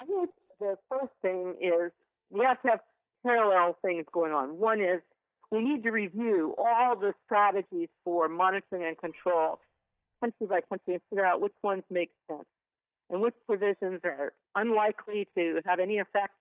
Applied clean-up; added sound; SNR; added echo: neural mask model DeepFilterNet 3.